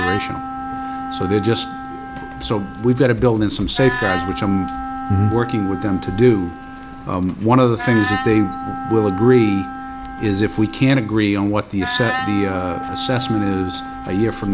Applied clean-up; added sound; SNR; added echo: none; Wind instrument, woodwind instrument; 9 dB; none.